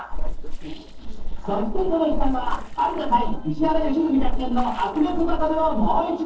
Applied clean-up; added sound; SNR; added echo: neural separator model SepFormer DNS4.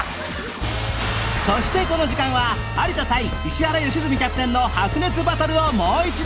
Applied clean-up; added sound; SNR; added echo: none; none; none; none.